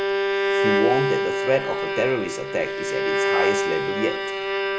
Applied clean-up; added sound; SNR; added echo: none; Bowed string instrument; -4 dB; none.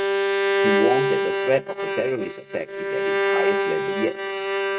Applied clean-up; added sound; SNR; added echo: neural mask model RNNoise.